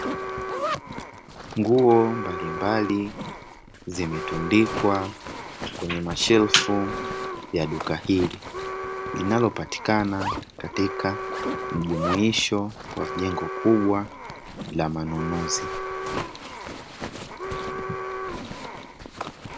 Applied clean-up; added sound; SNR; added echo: none; Alarm + Zipper (clothing); 6 dB; none.